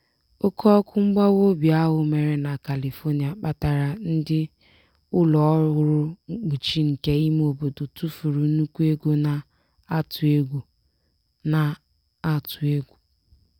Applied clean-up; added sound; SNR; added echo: none; none; none; none.